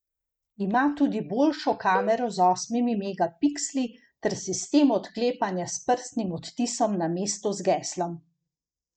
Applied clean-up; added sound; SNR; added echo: neural mask model DeepFilterNet 3.